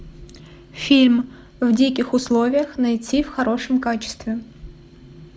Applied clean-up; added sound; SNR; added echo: none; none; none; none.